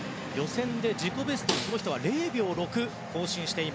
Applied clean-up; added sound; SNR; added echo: none; Snare drum; 6 dB; none.